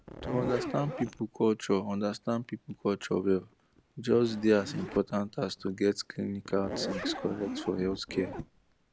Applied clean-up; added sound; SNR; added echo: none; Zipper (clothing); 10 dB; none.